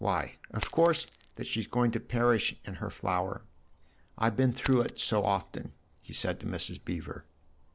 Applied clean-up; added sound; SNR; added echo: none; Coin (dropping); 18 dB; none.